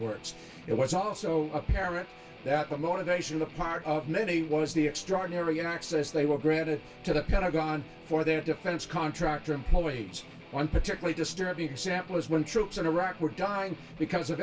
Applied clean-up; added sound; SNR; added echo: none; Guitar; 19 dB; reverberation time 0.2 s.